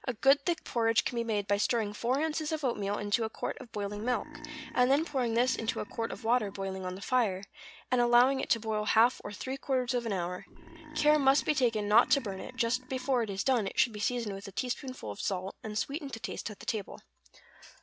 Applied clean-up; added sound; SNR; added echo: none; Burping, eructation; 19 dB; none.